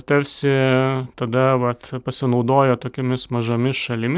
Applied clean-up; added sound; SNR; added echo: none; none; none; none.